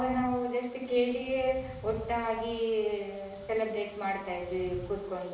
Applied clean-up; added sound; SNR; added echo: none; Wind / Rain; 16 dB; reverberation time 0.9 s.